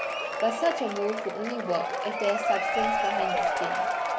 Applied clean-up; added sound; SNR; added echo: none; Applause / Crowd / Cheering; -3 dB; none.